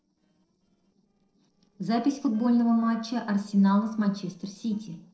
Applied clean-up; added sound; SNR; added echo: neural separator model SepFormer DNS4.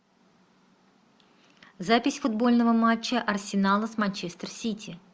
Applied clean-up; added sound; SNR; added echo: none; none; none; none.